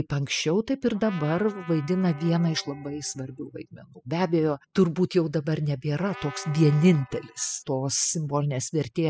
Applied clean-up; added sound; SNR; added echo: classical method spectral subtraction.